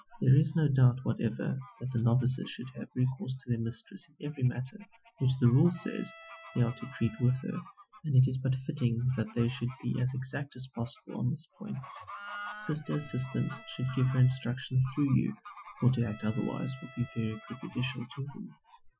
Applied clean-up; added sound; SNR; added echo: classical method Wiener filter.